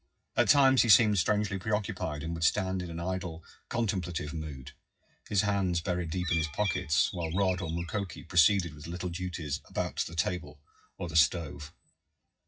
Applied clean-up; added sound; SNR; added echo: classical method WPE with log-MMSE.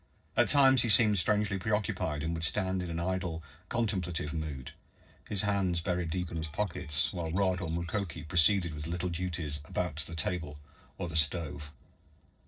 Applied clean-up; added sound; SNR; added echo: neural separator model SepFormer DNS4.